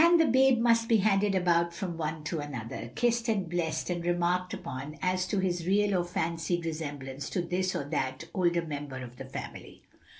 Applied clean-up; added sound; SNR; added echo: none; none; none; none.